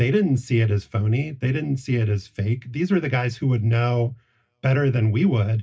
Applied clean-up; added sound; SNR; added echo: none; none; none; reverberation time 0.4 s.